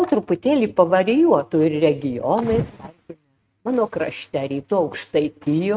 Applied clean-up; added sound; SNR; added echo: neural mask model RNNoise.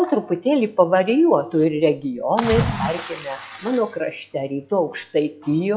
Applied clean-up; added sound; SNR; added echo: classical method log-MMSE.